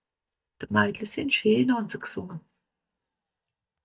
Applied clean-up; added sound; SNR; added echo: neural mask model DeepFilterNet 3.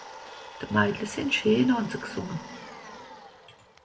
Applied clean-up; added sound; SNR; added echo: none; Domestic sounds, home sounds; 15 dB; reverberation time 1.4 s.